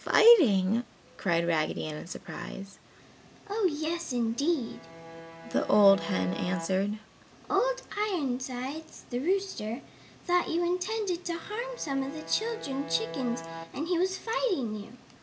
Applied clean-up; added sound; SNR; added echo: none; Bowed string instrument; 13 dB; none.